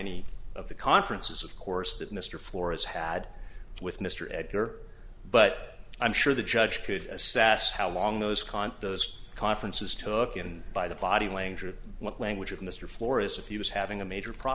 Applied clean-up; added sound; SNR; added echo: none; none; none; none.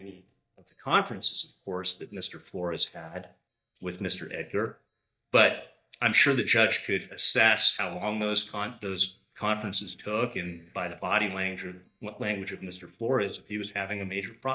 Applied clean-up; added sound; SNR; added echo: neural mask model DeepFilterNet 3.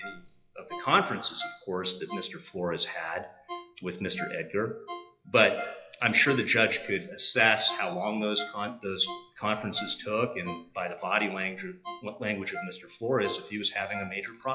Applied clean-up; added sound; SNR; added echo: classical method WPE with log-MMSE.